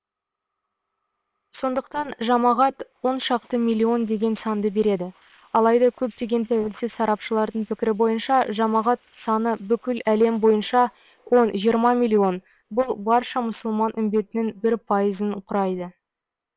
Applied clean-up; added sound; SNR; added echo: neural separator model SepFormer WHAM!.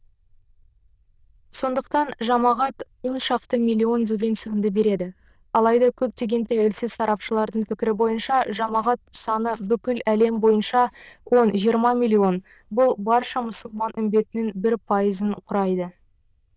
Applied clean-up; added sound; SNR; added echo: neural diffusion model UNIVERSE++.